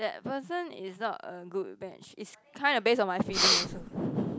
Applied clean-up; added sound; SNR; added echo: none; Breathing; -3 dB; none.